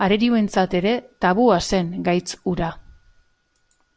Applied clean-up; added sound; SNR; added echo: none; none; none; none.